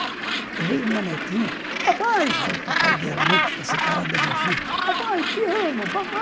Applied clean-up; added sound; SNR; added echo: none; Gull, seagull; -1 dB; none.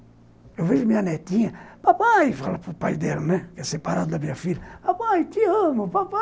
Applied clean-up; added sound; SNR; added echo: none; none; none; none.